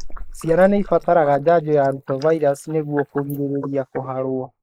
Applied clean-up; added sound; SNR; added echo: neural mask model Resemble Enhance denoiser.